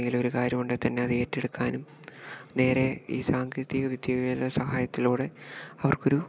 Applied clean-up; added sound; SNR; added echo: none; none; none; none.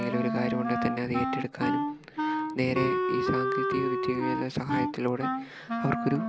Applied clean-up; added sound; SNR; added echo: none; Wind instrument, woodwind instrument; -1 dB; none.